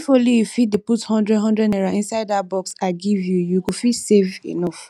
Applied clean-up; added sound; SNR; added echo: none; none; none; none.